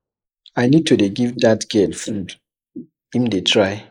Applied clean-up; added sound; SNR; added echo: neural mask model Resemble Enhance denoiser.